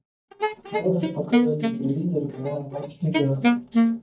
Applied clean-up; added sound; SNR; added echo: neural mask model DeepFilterNet 3.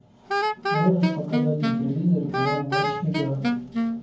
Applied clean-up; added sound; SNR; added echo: none; Wind instrument, woodwind instrument; 1 dB; reverberation time 0.9 s.